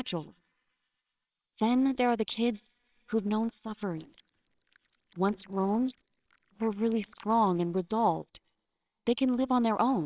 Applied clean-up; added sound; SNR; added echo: neural separator model SepFormer WHAMR!.